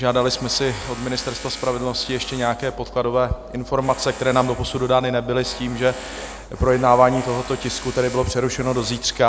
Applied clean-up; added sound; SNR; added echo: none; Tools; 15 dB; none.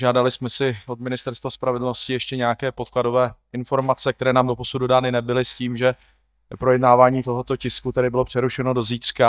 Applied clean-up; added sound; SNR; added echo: neural mask model DeepFilterNet 3.